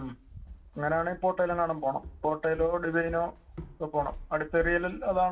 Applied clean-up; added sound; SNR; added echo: none; Walk, footsteps; 15 dB; reverberation time 0.2 s.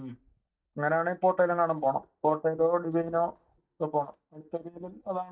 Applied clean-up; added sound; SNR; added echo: neural mask model DeepFilterNet 3.